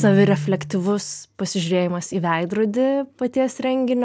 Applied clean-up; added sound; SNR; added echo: none; Guitar; 12 dB; none.